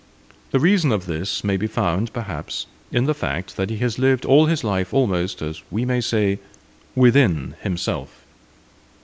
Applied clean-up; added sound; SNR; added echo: none; none; none; none.